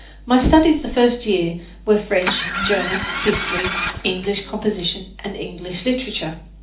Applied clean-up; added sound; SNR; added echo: none; Engine starting; 5 dB; reverberation time 0.4 s.